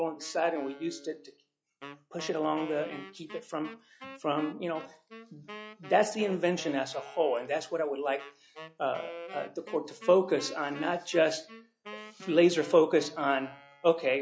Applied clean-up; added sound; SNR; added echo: classical method log-MMSE.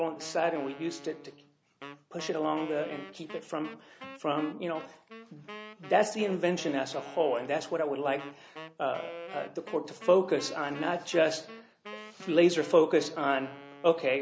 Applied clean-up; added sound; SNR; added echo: none; Wind instrument, woodwind instrument; 17 dB; none.